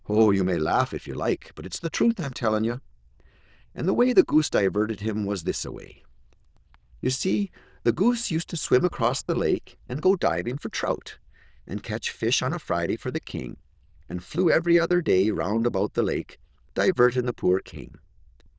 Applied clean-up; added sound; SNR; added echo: neural diffusion model UNIVERSE++.